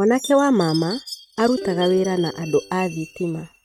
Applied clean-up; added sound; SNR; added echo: neural mask model RNNoise.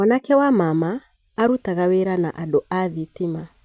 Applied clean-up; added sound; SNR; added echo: none; none; none; none.